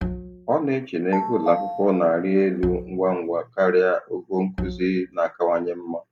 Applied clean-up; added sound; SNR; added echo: none; Telephone + Bowed string instrument; 9 dB; none.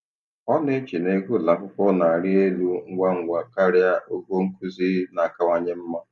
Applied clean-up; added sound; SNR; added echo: none; none; none; none.